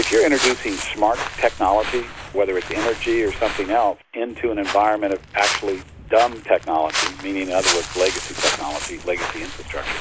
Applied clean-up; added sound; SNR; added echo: none; Walk, footsteps; 6 dB; none.